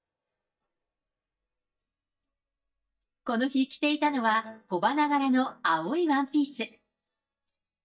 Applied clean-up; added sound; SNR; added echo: neural mask model DeepFilterNet 3.